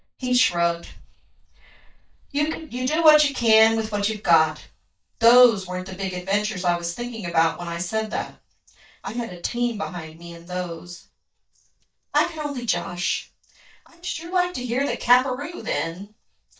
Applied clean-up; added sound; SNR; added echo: neural mask model DeepFilterNet 3.